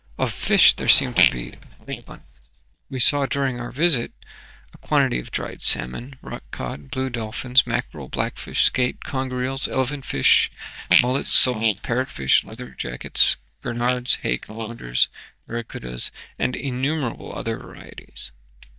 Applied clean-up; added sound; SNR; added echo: neural mask model DeepFilterNet 3.